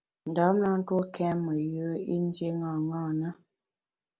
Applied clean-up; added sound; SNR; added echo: none; none; none; none.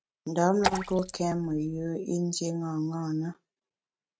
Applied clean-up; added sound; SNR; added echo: neural mask model RNNoise.